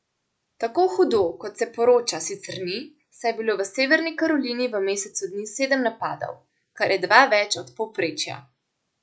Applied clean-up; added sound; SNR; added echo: none; none; none; none.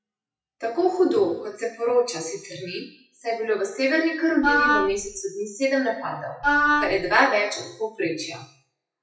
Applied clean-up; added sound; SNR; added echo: classical method WPE with log-MMSE.